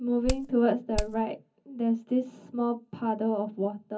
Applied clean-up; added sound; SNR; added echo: none; Hammer; 3 dB; reverberation time 0.4 s.